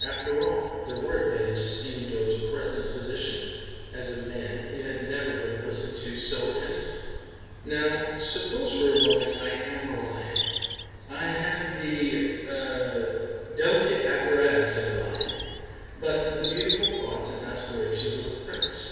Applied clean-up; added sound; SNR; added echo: none; Bird vocalization, bird call, bird song; 4 dB; reverberation time 1.9 s.